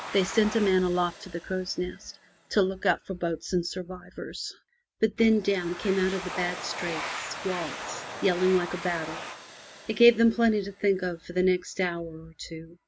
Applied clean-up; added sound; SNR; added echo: none; Domestic sounds, home sounds; 13 dB; none.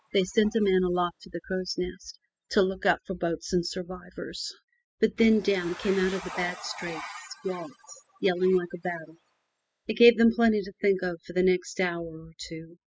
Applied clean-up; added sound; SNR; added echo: classical method spectral subtraction.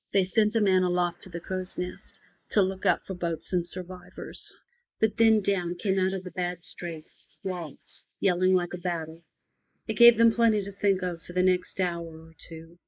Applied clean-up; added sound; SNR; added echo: neural mask model Resemble Enhance denoiser.